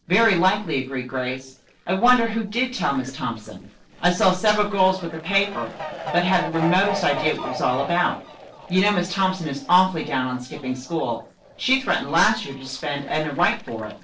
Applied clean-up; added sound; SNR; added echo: neural separator model SepFormer DNS4.